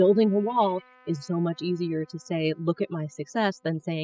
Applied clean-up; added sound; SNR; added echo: classical method spectral subtraction.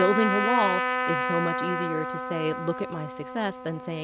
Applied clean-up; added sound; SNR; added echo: none; Trumpet; 1 dB; none.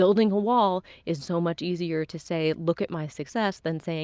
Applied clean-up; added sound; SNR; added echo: none; none; none; none.